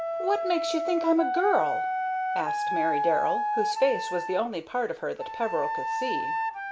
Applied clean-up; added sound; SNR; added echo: none; Wind instrument, woodwind instrument; 1 dB; none.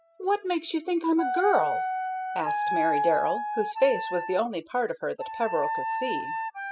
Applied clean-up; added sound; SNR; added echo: classical method spectral subtraction.